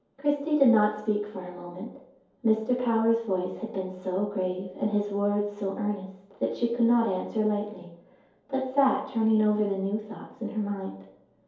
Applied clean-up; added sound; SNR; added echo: none; none; none; reverberation time 2.4 s.